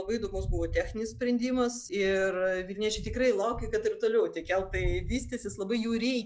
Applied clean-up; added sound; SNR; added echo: classical method log-MMSE.